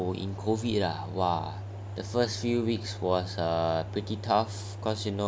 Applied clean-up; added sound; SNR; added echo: none; none; none; none.